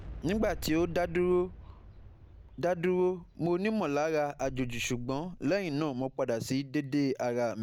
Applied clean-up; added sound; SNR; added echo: none; Boom + Boom; 15 dB; none.